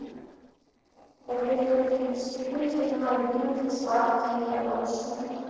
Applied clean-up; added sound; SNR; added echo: neural separator model SepFormer DNS4.